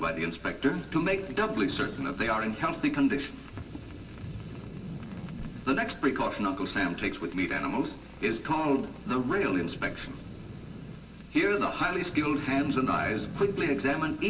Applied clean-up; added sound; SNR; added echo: none; Boat, Water vehicle; 13 dB; reverberation time 2.3 s.